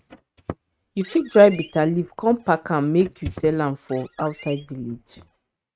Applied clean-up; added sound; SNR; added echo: neural mask model RNNoise.